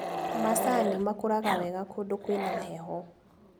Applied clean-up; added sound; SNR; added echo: none; Growling; 3 dB; none.